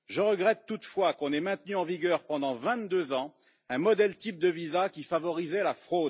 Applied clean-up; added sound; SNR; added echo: none; none; none; none.